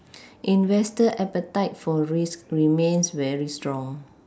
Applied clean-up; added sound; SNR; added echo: none; none; none; none.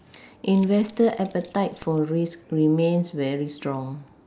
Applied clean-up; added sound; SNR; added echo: none; Keys jangling; 19 dB; none.